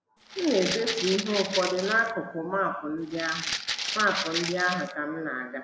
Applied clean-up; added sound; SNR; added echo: none; Rattle (instrument); 5 dB; none.